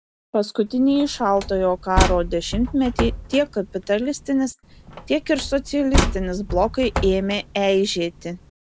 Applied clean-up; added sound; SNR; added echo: none; Slam; 5 dB; none.